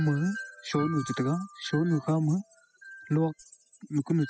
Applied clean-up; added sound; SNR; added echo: classical method spectral subtraction.